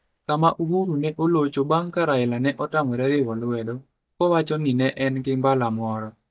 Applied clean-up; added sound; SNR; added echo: neural mask model DeepFilterNet 3.